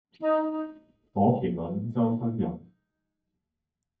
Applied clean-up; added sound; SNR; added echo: neural mask model DeepFilterNet 3.